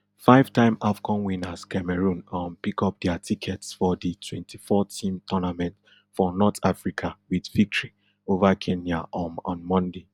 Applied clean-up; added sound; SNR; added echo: none; none; none; none.